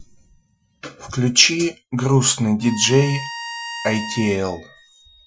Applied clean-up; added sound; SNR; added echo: classical method Wiener filter.